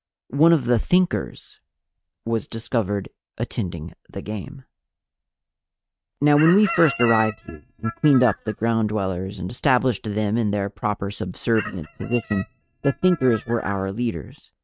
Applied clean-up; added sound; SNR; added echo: neural mask model RNNoise.